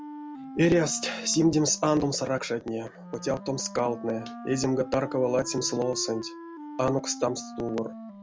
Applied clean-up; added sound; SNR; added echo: none; Wind instrument, woodwind instrument; 13 dB; none.